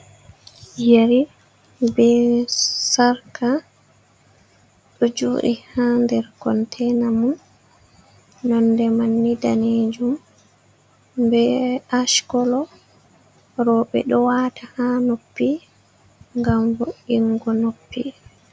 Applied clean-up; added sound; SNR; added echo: none; none; none; none.